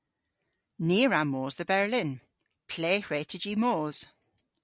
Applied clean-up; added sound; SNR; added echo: none; none; none; none.